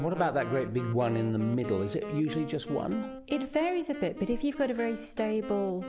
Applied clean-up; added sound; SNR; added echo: none; Wind instrument, woodwind instrument; 11 dB; none.